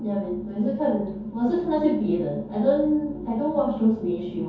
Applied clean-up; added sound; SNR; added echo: none; none; none; reverberation time 0.6 s.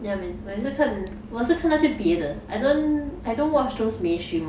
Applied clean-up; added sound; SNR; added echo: none; none; none; none.